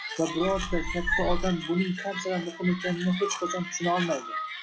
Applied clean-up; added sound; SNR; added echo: classical method log-MMSE.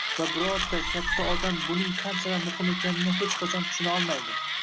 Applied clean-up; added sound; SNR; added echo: none; Meow + Mechanisms; -1 dB; none.